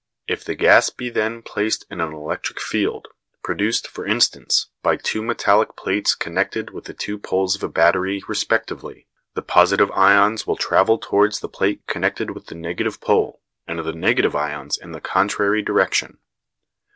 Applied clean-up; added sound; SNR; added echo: none; none; none; none.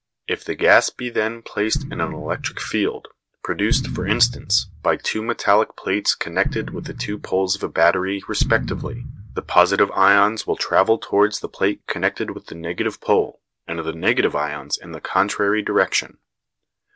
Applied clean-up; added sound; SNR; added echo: none; Explosion; 8 dB; none.